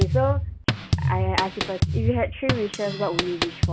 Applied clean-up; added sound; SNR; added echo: none; Drum kit; -3 dB; none.